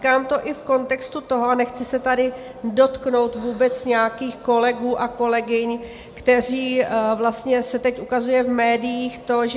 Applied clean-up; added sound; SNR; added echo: none; none; none; none.